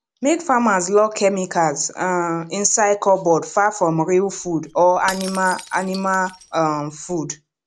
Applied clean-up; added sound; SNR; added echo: none; Shatter / Crushing; 18 dB; none.